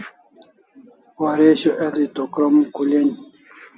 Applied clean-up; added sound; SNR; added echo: none; none; none; none.